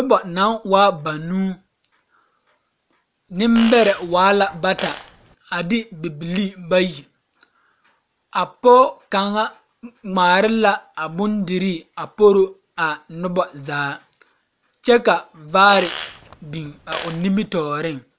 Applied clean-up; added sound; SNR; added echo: none; Fart; 13 dB; none.